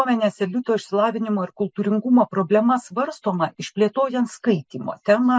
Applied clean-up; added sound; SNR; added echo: none; none; none; none.